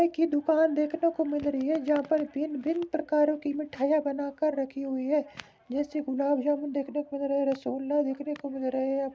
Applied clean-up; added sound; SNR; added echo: none; none; none; none.